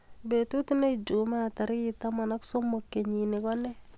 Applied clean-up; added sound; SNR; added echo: none; none; none; none.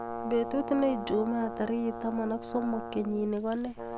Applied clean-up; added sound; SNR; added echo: none; Brass instrument; 9 dB; none.